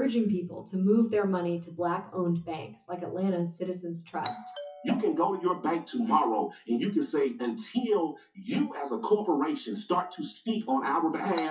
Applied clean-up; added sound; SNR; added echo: classical method WPE with log-MMSE.